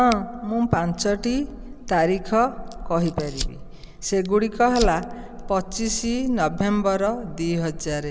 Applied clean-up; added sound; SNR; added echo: none; Fire; 11 dB; none.